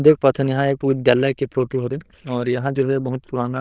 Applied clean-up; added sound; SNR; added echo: neural diffusion model UNIVERSE++.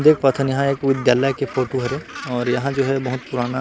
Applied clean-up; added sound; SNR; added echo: none; Gull, seagull; 16 dB; none.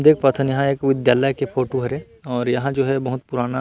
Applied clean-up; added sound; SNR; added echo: none; none; none; none.